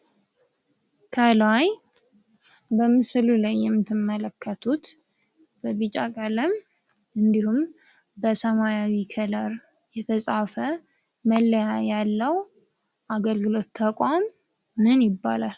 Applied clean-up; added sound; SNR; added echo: none; none; none; none.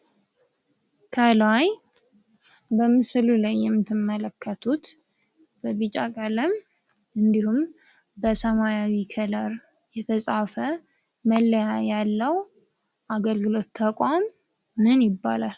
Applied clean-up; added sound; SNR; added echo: none; Bass drum; 16 dB; none.